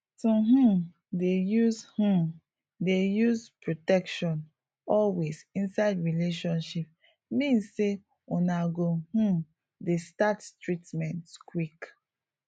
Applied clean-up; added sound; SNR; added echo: none; none; none; none.